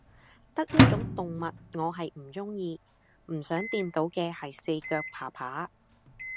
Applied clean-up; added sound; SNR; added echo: none; Microwave oven; -3 dB; none.